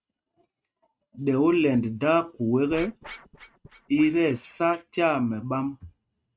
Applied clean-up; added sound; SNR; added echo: neural mask model RNNoise.